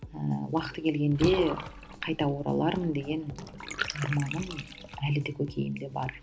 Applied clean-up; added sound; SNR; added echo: none; Bathtub (filling or washing) / Water; 10 dB; none.